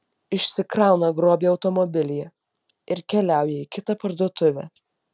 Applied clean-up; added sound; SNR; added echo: none; none; none; none.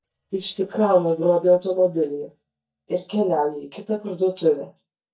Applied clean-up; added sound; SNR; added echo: neural mask model DeepFilterNet 3.